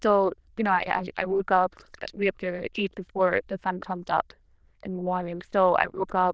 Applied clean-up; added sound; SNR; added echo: neural diffusion model UNIVERSE++.